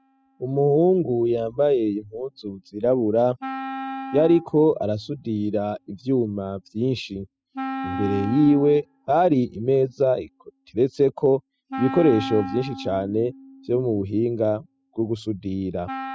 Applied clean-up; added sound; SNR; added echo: classical method spectral subtraction.